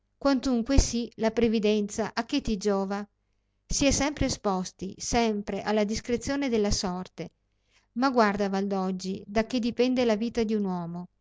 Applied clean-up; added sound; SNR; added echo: none; none; none; none.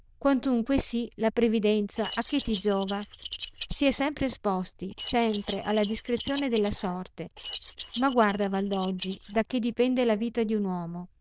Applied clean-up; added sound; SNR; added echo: neural diffusion model UNIVERSE++.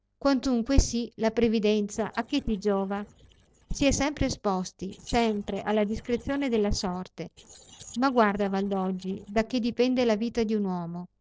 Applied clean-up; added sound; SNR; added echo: neural separator model SepFormer DNS4.